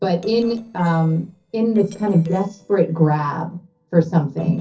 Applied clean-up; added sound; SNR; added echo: neural separator model SepFormer DNS4.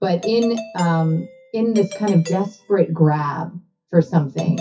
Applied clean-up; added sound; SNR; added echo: classical method WPE with log-MMSE.